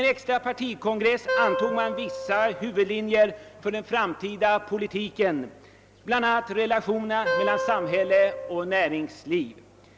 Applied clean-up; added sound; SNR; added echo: none; Wind instrument, woodwind instrument; 5 dB; none.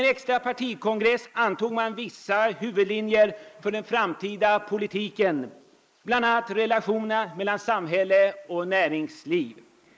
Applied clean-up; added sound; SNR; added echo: neural mask model Resemble Enhance denoiser.